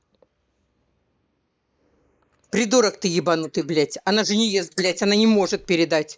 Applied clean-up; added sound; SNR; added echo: neural mask model Resemble Enhance denoiser.